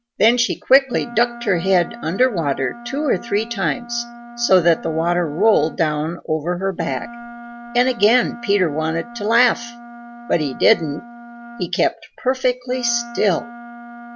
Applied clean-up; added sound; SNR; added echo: none; Wind instrument, woodwind instrument; 16 dB; none.